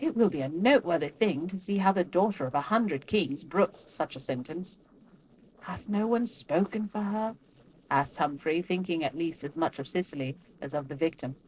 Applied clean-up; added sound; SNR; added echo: neural separator model SepFormer DNS4.